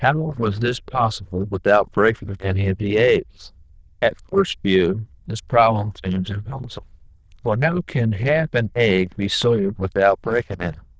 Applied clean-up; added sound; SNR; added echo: neural diffusion model UNIVERSE++.